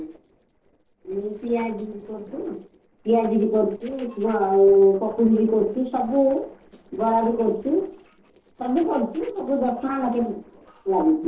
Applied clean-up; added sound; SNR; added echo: neural separator model SepFormer DNS4.